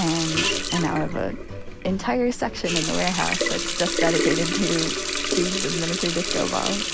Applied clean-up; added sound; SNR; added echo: none; Water tap, faucet; 0 dB; none.